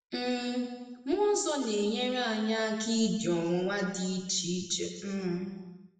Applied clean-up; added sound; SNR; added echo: none; none; none; reverberation time 1.2 s.